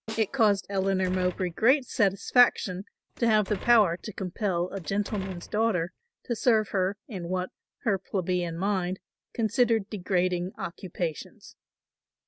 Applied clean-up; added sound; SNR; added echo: none; Door + Snare drum; 17 dB; none.